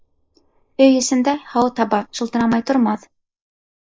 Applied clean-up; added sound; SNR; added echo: neural mask model Resemble Enhance denoiser.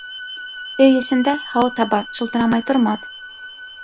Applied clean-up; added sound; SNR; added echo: none; Bowed string instrument; 13 dB; none.